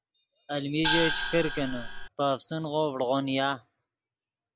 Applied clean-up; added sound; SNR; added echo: none; Gong; -1 dB; none.